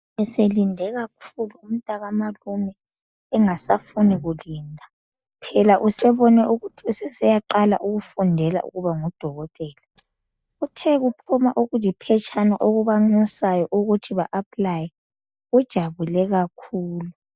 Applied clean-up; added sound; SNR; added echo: neural mask model DeepFilterNet 3.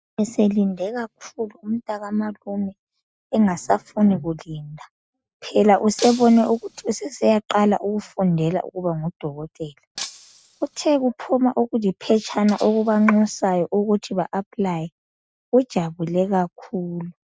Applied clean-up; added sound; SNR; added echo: neural mask model RNNoise.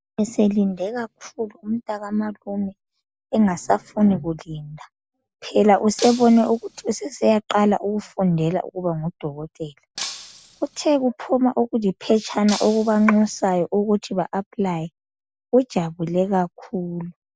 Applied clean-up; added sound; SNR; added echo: none; Shatter; 14 dB; none.